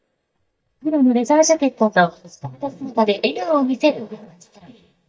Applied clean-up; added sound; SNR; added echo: neural mask model DeepFilterNet 3.